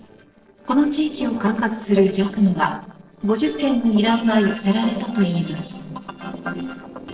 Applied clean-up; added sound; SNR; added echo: neural separator model SepFormer DNS4.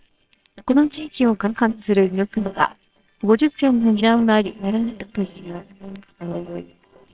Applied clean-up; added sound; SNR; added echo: neural separator model SepFormer WHAMR!.